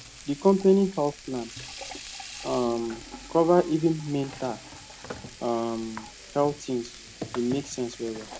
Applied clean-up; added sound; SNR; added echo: none; Frying (food) + Sink (filling or washing) / Water tap, faucet; 15 dB; none.